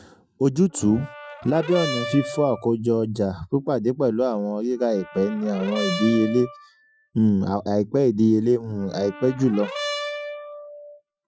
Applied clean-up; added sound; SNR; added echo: classical method Wiener filter.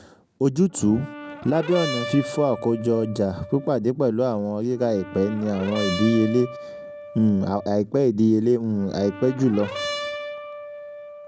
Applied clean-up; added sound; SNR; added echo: none; Brass instrument; 12 dB; none.